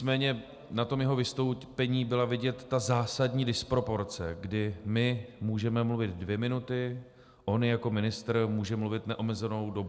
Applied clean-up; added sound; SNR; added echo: none; none; none; none.